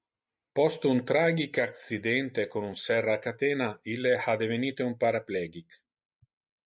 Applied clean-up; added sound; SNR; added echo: none; none; none; none.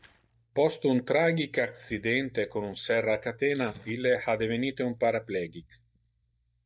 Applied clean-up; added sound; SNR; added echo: neural mask model DeepFilterNet 3.